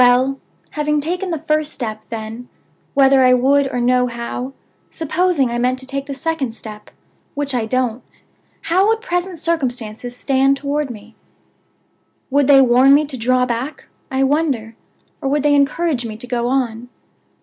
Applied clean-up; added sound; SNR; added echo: none; none; none; none.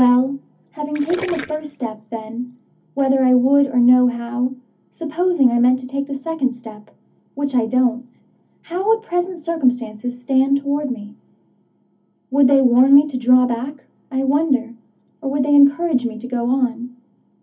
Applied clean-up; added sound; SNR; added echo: none; Gurgling; 19 dB; reverberation time 0.3 s.